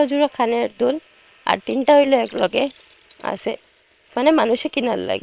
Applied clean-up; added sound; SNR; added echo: neural separator model SepFormer WHAM!.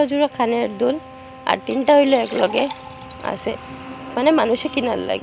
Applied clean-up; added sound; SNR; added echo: none; Liquid + Wind instrument, woodwind instrument; 17 dB; none.